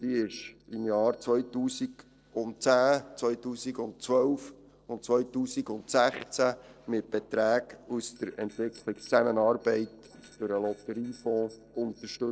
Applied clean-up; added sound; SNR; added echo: neural separator model SepFormer DNS4.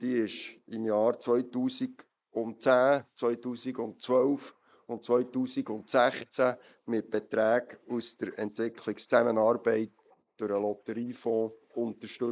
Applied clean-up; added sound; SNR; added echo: neural mask model Resemble Enhance denoiser.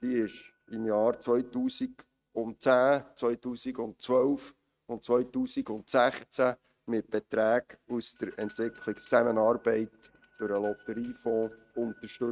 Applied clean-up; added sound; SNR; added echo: neural mask model RNNoise.